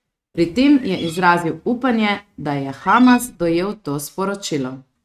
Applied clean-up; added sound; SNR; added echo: neural mask model RNNoise.